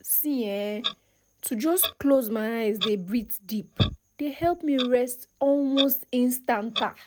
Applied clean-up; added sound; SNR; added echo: none; Clock; 12 dB; none.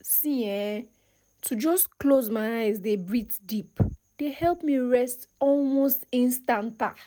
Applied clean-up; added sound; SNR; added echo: none; none; none; none.